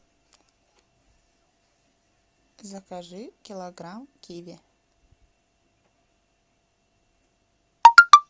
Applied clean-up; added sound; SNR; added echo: none; none; none; none.